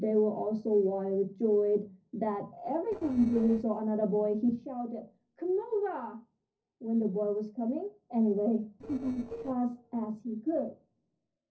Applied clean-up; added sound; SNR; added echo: neural separator model SepFormer DNS4.